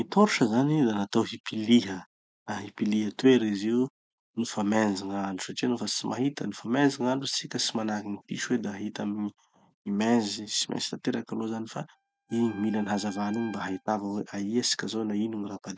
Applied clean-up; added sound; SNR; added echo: neural mask model RNNoise.